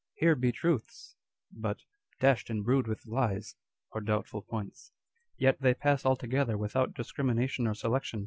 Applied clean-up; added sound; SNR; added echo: none; none; none; none.